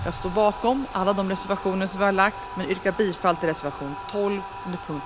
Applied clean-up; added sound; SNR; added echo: none; Bathtub (filling or washing); 11 dB; none.